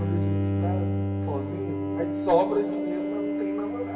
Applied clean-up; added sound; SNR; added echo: none; Bowed string instrument; -3 dB; reverberation time 2.4 s.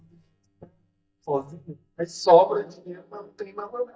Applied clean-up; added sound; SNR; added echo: neural mask model DeepFilterNet 3.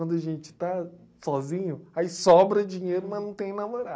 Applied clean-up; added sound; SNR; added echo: none; none; none; none.